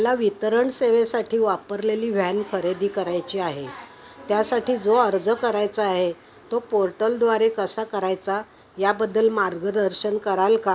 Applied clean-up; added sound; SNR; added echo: none; none; none; none.